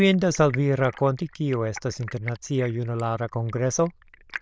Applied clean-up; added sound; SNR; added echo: neural diffusion model UNIVERSE++.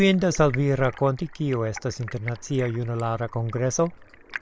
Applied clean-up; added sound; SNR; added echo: none; Stream; 19 dB; none.